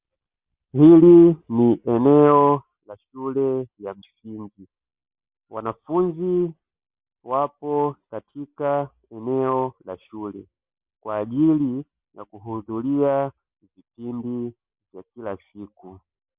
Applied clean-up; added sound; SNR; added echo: none; none; none; none.